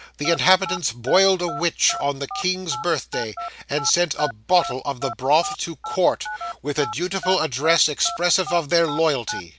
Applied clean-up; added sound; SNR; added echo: none; Telephone; 11 dB; none.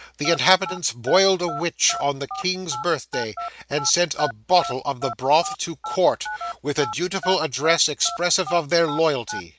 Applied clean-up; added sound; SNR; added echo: neural mask model RNNoise.